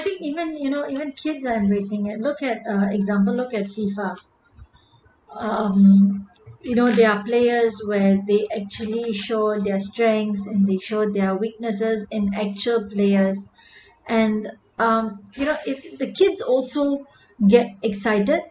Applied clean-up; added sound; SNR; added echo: none; none; none; none.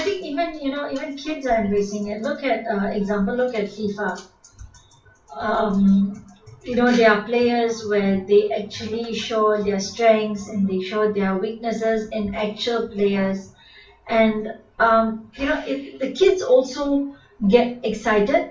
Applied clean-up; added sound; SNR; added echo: none; none; none; reverberation time 0.3 s.